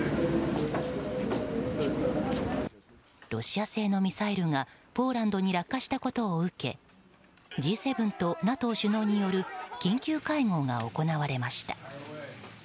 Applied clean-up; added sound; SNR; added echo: none; none; none; none.